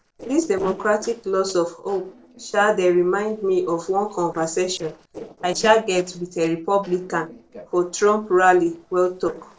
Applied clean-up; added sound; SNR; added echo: neural separator model SepFormer DNS4.